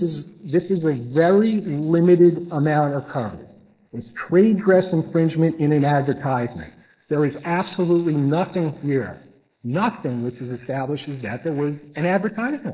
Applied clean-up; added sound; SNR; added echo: neural mask model Resemble Enhance denoiser.